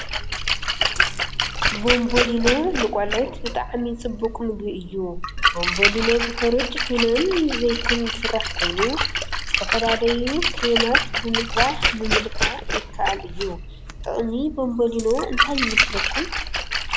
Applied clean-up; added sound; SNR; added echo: none; Splash, splatter + Coin (dropping); -1 dB; none.